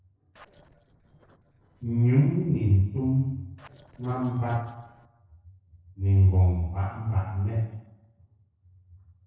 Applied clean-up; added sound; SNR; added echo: neural separator model SepFormer DNS4.